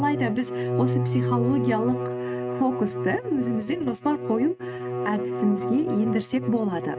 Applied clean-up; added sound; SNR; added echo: neural mask model RNNoise.